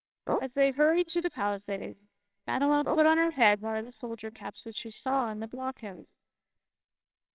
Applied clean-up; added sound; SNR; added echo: neural separator model SepFormer WHAMR!.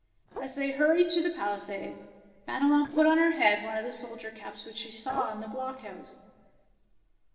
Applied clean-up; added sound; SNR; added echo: neural separator model SepFormer DNS4.